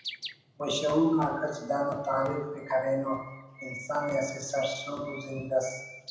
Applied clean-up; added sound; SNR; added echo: none; Bird; 16 dB; reverberation time 0.8 s.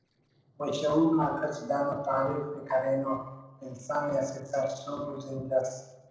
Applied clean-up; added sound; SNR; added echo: neural separator model SepFormer DNS4.